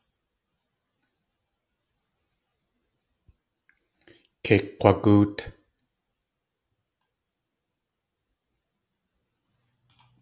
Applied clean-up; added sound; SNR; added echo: none; none; none; none.